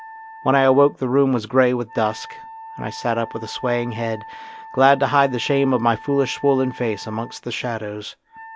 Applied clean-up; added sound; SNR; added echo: none; Wind instrument, woodwind instrument; 18 dB; none.